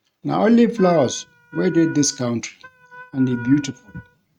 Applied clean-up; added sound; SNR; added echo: neural mask model RNNoise.